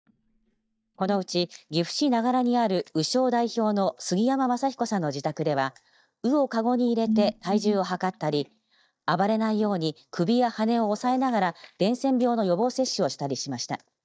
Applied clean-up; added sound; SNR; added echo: neural mask model DeepFilterNet 3.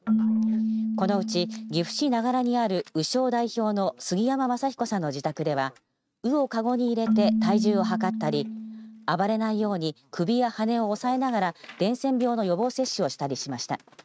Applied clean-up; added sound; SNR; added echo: neural mask model RNNoise.